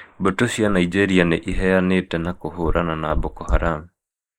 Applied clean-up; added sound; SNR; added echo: neural mask model Resemble Enhance denoiser.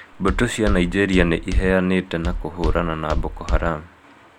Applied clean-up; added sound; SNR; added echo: none; Walk, footsteps; 2 dB; none.